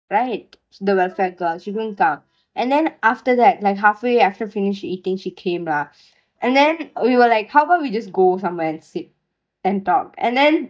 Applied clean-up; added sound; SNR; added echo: neural mask model DeepFilterNet 3.